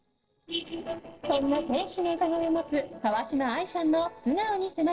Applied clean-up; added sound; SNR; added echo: neural separator model SepFormer DNS4.